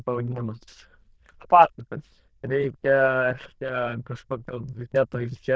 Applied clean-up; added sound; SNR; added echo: neural diffusion model UNIVERSE++.